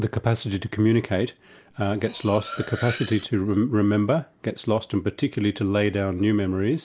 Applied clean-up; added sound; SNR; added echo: none; Cutlery, silverware; 14 dB; none.